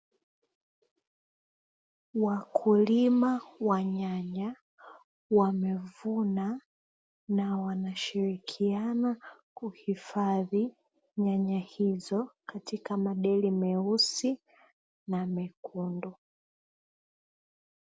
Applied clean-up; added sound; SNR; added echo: none; none; none; none.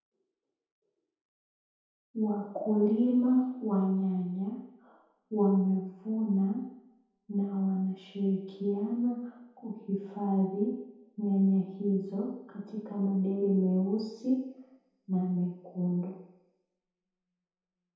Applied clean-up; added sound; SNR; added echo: none; none; none; reverberation time 0.8 s.